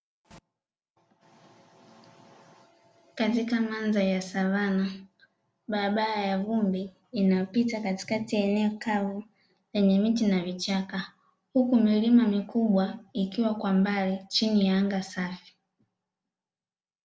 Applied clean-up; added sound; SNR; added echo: none; none; none; none.